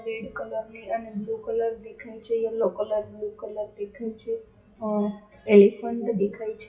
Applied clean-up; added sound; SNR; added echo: classical method WPE with log-MMSE.